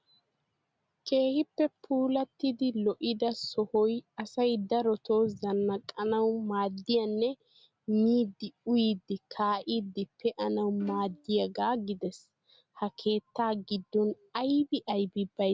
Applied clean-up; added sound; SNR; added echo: none; Bowed string instrument; 20 dB; none.